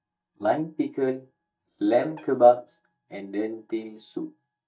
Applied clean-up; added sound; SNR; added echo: neural mask model DeepFilterNet 3.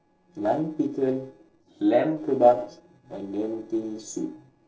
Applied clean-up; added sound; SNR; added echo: neural separator model SepFormer DNS4.